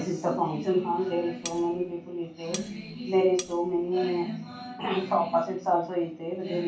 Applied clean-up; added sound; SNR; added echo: none; Cutlery, silverware; 14 dB; reverberation time 0.2 s.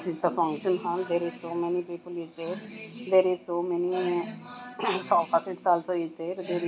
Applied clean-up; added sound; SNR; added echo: none; none; none; none.